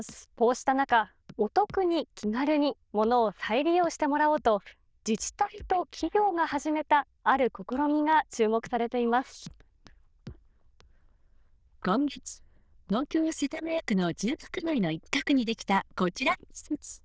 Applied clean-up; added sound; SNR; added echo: neural diffusion model UNIVERSE++.